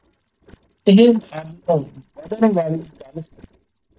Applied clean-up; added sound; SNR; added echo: neural mask model DeepFilterNet 3.